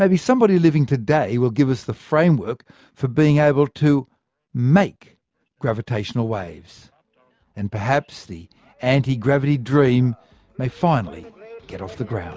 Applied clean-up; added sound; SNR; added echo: none; none; none; none.